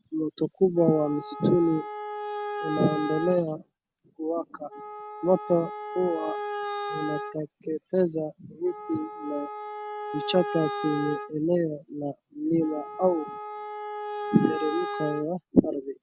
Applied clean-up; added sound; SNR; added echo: none; Wind instrument, woodwind instrument; 8 dB; none.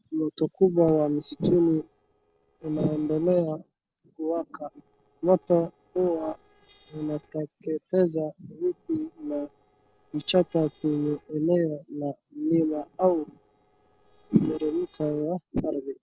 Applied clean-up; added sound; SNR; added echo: neural separator model SepFormer DNS4.